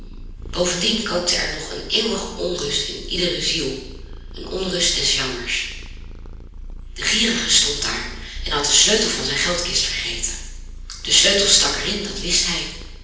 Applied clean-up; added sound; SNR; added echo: none; Purr; 12 dB; reverberation time 0.9 s.